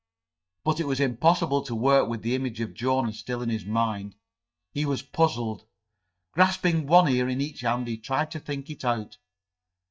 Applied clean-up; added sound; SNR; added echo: neural mask model DeepFilterNet 3.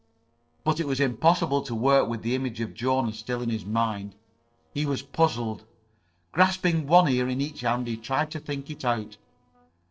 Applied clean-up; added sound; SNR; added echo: neural separator model SepFormer DNS4.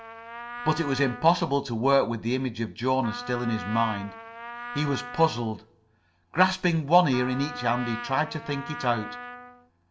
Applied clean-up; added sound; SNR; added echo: none; Trumpet; 13 dB; reverberation time 0.3 s.